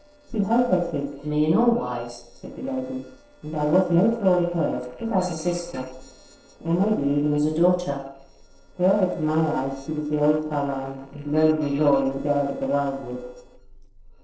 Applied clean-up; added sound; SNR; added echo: neural separator model SepFormer DNS4.